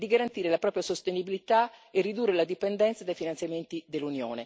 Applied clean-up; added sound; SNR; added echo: none; none; none; none.